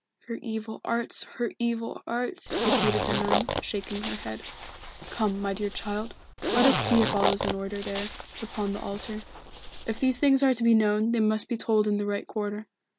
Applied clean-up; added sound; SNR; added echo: none; Zipper (clothing); 3 dB; none.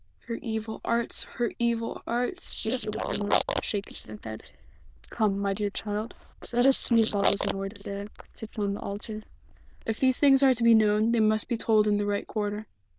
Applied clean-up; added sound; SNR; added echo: neural diffusion model UNIVERSE++.